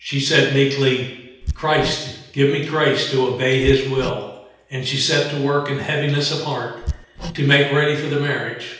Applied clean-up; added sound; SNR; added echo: none; Hammer; 11 dB; reverberation time 0.8 s.